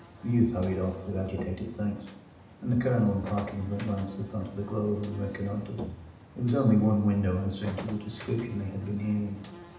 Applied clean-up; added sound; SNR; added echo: none; Buzz; 15 dB; reverberation time 0.8 s.